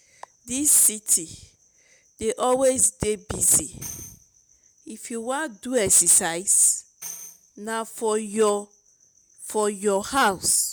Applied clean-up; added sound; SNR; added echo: none; Tambourine; 19 dB; none.